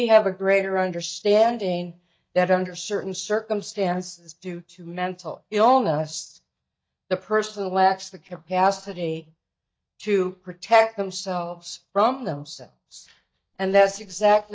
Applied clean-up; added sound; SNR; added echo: neural mask model DeepFilterNet 3.